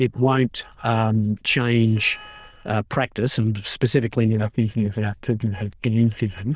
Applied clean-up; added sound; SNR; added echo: neural diffusion model UNIVERSE++.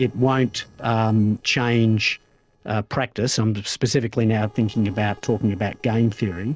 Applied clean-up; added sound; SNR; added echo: neural separator model SepFormer DNS4.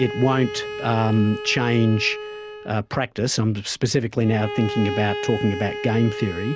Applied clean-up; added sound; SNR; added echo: none; Bowed string instrument; 9 dB; none.